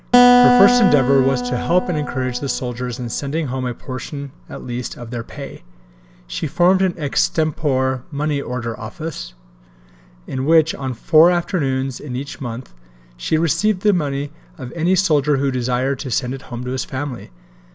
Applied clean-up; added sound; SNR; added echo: none; Acoustic guitar; -2 dB; none.